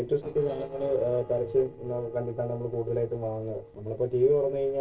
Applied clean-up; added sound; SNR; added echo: neural separator model SepFormer DNS4.